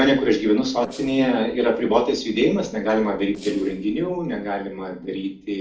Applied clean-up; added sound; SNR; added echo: neural separator model SepFormer DNS4.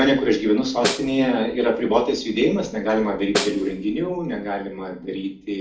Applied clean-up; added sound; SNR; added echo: none; Snare drum; 8 dB; reverberation time 0.4 s.